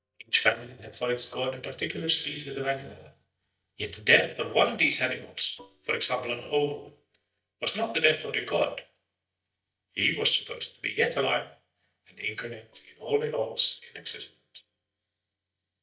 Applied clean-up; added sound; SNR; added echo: neural mask model DeepFilterNet 3.